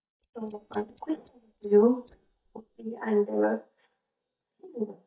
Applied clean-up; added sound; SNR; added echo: neural mask model DeepFilterNet 3.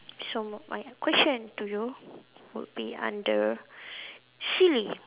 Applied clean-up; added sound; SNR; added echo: none; none; none; none.